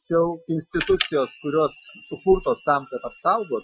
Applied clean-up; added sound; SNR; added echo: classical method Wiener filter.